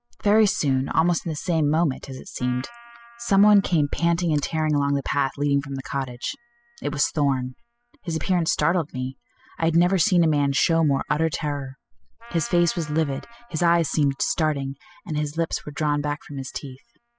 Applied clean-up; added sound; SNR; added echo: classical method spectral subtraction.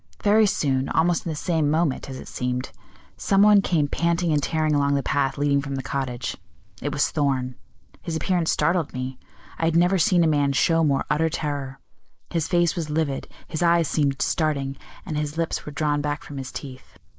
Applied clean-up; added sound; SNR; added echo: neural mask model Resemble Enhance denoiser.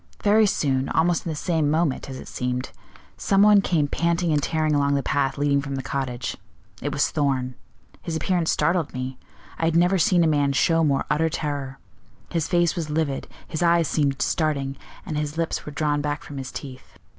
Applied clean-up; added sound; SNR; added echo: none; none; none; none.